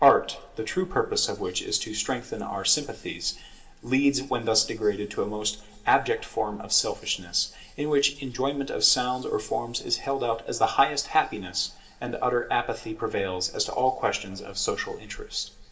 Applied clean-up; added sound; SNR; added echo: none; none; none; reverberation time 2.6 s.